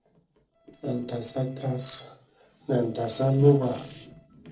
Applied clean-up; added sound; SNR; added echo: neural separator model SepFormer DNS4.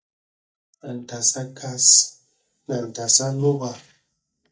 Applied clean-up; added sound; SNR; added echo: neural mask model DeepFilterNet 3.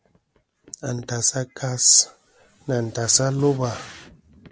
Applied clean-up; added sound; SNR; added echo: none; none; none; none.